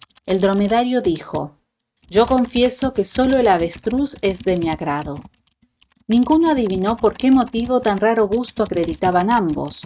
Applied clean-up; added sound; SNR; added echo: neural mask model RNNoise.